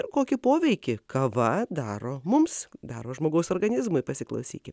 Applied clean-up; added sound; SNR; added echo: none; none; none; none.